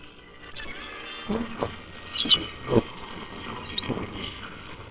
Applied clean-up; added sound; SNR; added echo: neural separator model SepFormer WHAMR!.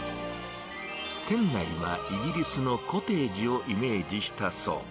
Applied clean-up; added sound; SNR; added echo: none; none; none; none.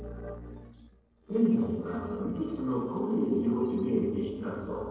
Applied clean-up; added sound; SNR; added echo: neural separator model SepFormer DNS4.